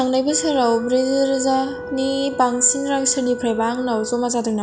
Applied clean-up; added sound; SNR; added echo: none; Wind instrument, woodwind instrument; 12 dB; none.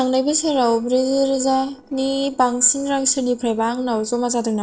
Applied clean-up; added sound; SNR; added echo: neural separator model SepFormer DNS4.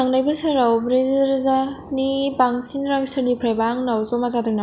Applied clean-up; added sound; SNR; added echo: none; none; none; none.